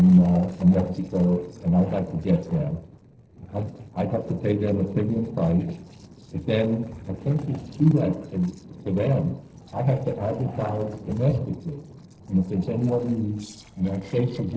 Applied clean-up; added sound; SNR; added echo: neural separator model SepFormer DNS4.